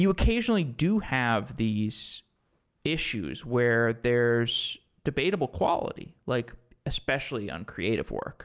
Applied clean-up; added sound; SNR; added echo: none; none; none; none.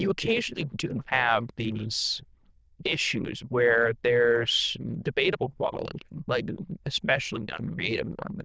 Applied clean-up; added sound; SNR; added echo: neural diffusion model UNIVERSE++.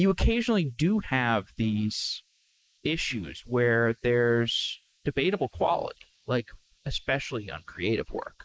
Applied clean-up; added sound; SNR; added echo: neural mask model Resemble Enhance denoiser.